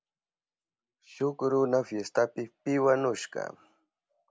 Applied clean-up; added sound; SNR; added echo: none; none; none; none.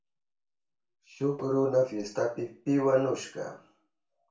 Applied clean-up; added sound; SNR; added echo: none; Tap; 16 dB; reverberation time 0.3 s.